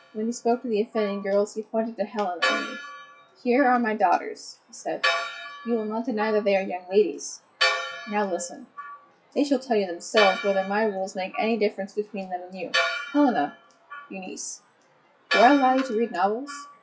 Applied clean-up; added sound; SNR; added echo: classical method WPE with log-MMSE.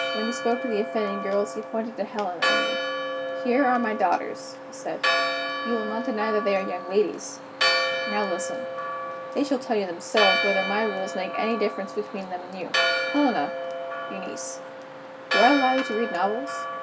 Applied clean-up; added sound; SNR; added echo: none; Church bell; 1 dB; reverberation time 0.2 s.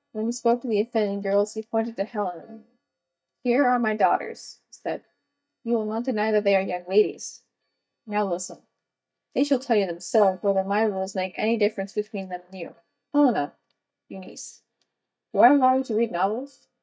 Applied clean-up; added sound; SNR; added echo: neural mask model DeepFilterNet 3.